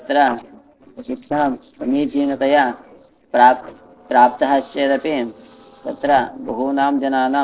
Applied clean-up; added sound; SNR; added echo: neural separator model SepFormer DNS4.